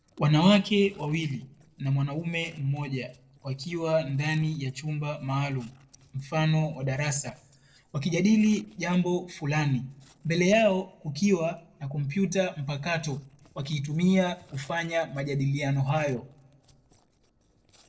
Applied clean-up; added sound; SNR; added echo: neural separator model SepFormer DNS4.